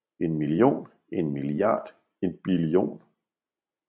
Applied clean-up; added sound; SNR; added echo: none; none; none; none.